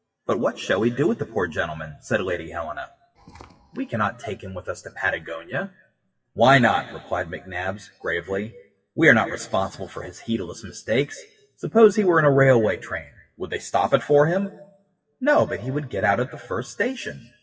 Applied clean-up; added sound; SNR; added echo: classical method WPE with log-MMSE.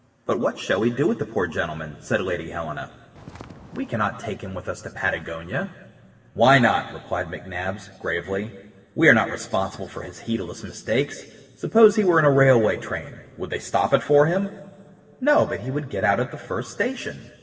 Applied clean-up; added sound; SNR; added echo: none; Walk, footsteps; 18 dB; reverberation time 3.0 s.